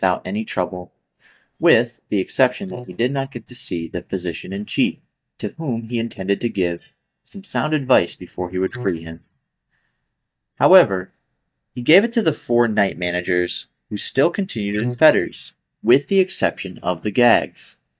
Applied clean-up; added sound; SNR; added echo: neural mask model DeepFilterNet 3.